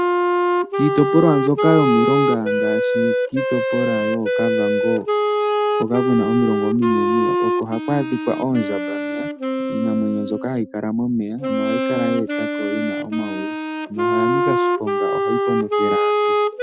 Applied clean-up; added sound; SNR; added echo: none; Wind instrument, woodwind instrument; -2 dB; none.